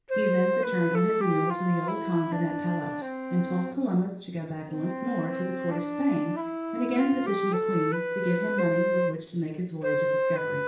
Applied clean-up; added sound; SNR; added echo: none; Wind instrument, woodwind instrument; 0 dB; reverberation time 0.5 s.